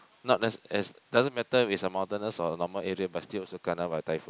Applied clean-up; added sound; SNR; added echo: none; none; none; none.